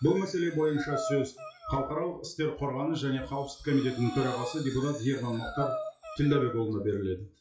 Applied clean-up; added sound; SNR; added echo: classical method WPE with log-MMSE.